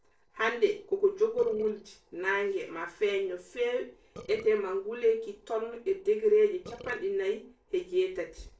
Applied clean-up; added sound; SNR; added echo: neural separator model SepFormer DNS4.